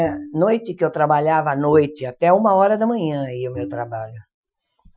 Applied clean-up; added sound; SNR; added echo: classical method Wiener filter.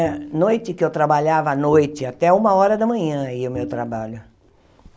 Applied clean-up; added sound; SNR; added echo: none; Bowed string instrument; 17 dB; none.